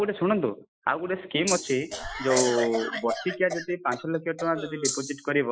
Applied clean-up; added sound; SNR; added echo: classical method Wiener filter.